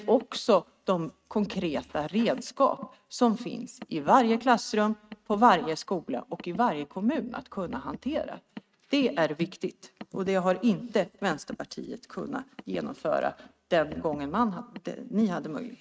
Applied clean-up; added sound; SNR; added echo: neural mask model RNNoise.